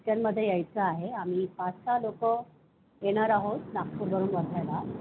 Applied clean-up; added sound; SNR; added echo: none; none; none; none.